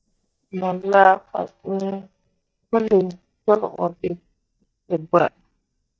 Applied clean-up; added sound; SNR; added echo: neural mask model DeepFilterNet 3.